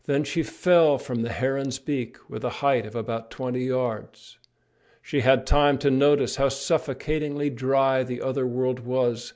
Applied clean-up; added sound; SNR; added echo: none; none; none; none.